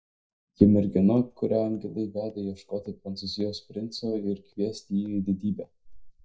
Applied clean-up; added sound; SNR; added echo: neural mask model DeepFilterNet 3.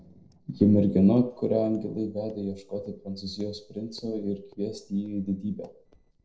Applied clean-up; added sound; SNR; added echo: neural separator model SepFormer DNS4.